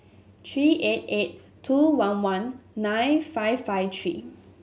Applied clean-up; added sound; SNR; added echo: none; none; none; none.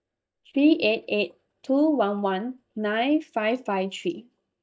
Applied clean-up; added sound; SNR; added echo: neural mask model DeepFilterNet 3.